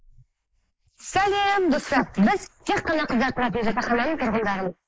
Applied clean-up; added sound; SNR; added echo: neural mask model Resemble Enhance denoiser.